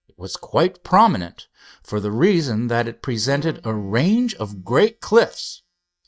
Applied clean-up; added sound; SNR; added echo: neural mask model DeepFilterNet 3.